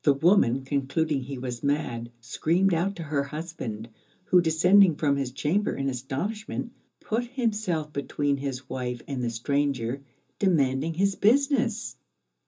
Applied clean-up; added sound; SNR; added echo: none; none; none; reverberation time 0.2 s.